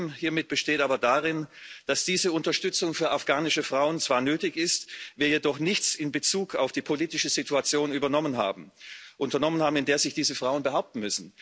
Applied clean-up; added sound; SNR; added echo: none; none; none; none.